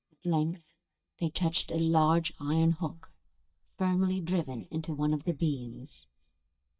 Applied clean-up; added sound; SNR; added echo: neural mask model DeepFilterNet 3.